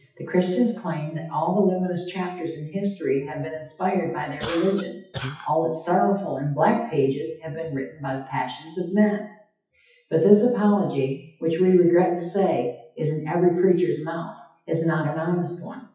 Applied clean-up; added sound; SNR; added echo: classical method WPE with log-MMSE.